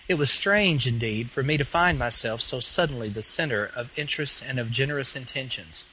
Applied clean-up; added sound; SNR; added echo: none; none; none; none.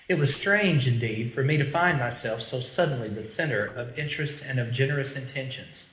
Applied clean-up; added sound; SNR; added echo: neural separator model SepFormer DNS4.